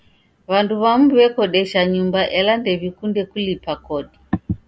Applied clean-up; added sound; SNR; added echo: none; none; none; none.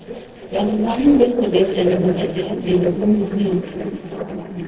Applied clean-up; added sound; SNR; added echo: neural separator model SepFormer DNS4.